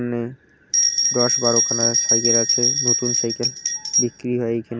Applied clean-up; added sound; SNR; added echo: none; Bell; -5 dB; none.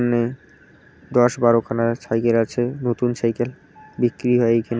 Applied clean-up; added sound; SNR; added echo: none; none; none; none.